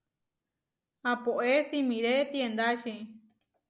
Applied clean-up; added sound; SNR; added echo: none; none; none; none.